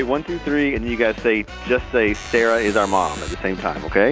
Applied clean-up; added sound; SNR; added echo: none; Alarm; 15 dB; none.